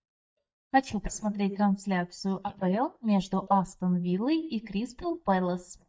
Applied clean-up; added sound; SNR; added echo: neural mask model DeepFilterNet 3.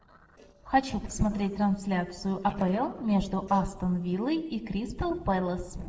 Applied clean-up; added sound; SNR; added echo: neural separator model SepFormer DNS4.